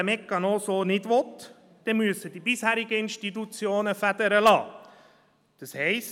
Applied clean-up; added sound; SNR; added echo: none; none; none; none.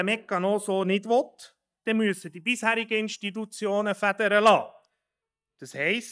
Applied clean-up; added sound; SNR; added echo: neural mask model DeepFilterNet 3.